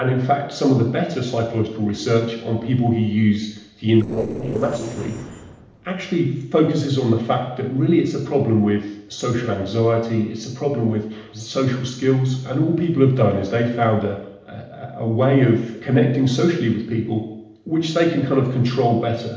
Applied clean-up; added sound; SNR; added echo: neural separator model SepFormer DNS4.